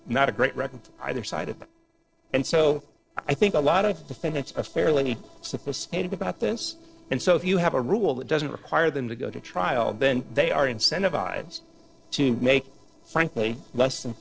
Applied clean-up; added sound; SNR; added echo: neural separator model SepFormer DNS4.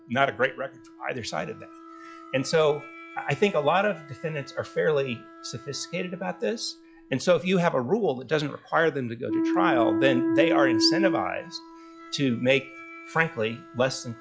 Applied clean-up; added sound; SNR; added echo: classical method log-MMSE.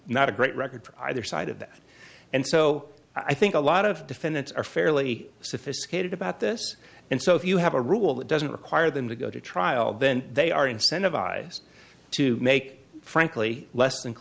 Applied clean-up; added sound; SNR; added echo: none; none; none; none.